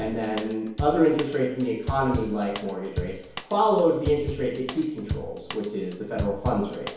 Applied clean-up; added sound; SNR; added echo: none; Drum / Drum kit; 9 dB; reverberation time 2.2 s.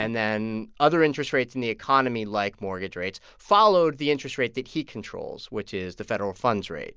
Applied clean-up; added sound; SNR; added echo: none; none; none; none.